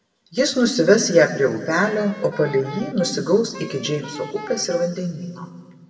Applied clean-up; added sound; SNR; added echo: none; Wind instrument, woodwind instrument; 17 dB; reverberation time 1.6 s.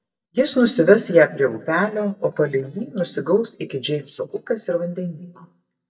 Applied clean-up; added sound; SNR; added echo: neural mask model DeepFilterNet 3.